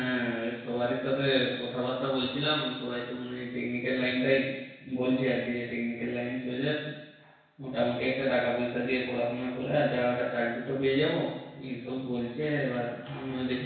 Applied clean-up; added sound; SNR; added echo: none; none; none; reverberation time 1.1 s.